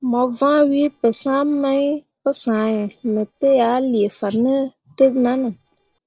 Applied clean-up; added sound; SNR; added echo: neural separator model SepFormer DNS4.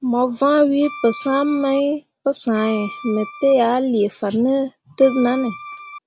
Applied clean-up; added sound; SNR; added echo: none; Bowed string instrument; 15 dB; none.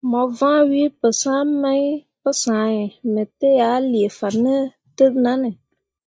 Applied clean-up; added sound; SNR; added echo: neural mask model DeepFilterNet 3.